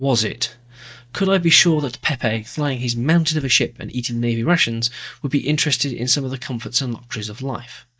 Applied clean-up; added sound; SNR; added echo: neural mask model DeepFilterNet 3.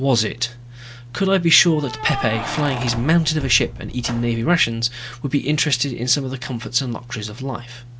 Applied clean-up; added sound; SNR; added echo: none; Keys jangling; 14 dB; none.